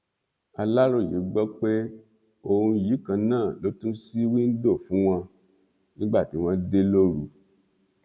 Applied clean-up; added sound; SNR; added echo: none; none; none; none.